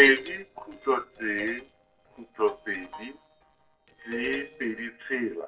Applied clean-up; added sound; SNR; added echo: neural separator model SepFormer DNS4.